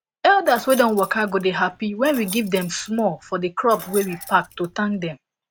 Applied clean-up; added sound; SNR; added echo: none; Keys jangling; 18 dB; none.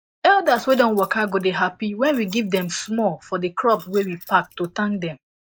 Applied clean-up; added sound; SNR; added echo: neural mask model Resemble Enhance denoiser.